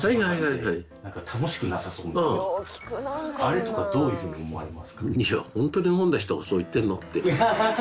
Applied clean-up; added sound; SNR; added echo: none; none; none; none.